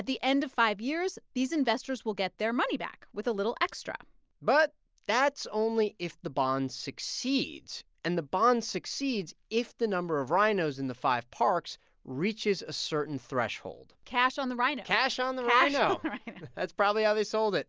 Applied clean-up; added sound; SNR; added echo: none; none; none; none.